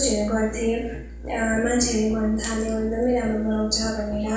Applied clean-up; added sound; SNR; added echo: none; Musical instrument; 11 dB; reverberation time 0.6 s.